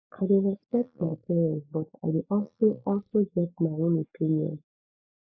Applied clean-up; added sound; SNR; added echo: neural mask model Resemble Enhance denoiser.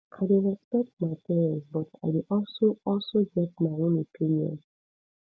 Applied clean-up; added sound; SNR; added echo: none; none; none; none.